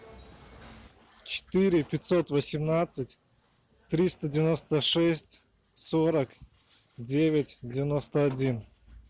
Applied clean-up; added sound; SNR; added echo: none; none; none; none.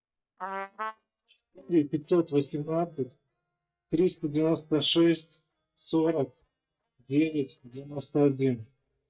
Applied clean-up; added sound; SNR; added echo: neural mask model DeepFilterNet 3.